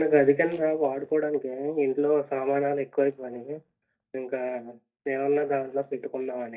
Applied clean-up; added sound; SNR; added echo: neural mask model DeepFilterNet 3.